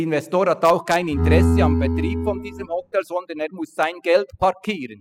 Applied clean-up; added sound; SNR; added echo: classical method spectral subtraction.